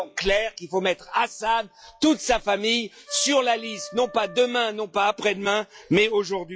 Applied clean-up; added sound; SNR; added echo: classical method log-MMSE.